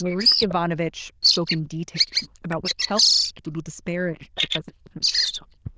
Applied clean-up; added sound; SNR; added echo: neural diffusion model UNIVERSE++.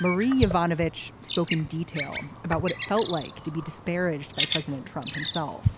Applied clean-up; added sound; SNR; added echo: none; Bird vocalization, bird call, bird song; -3 dB; none.